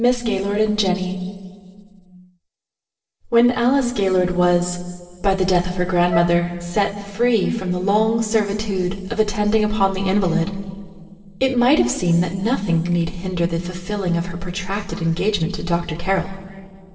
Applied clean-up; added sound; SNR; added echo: neural separator model SepFormer DNS4.